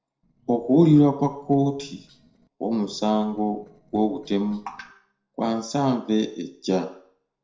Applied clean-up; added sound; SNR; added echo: neural separator model SepFormer DNS4.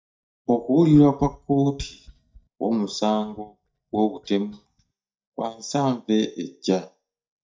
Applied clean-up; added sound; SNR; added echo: neural mask model DeepFilterNet 3.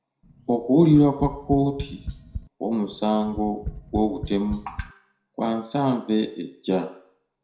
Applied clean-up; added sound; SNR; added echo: none; Tap; 12 dB; reverberation time 0.5 s.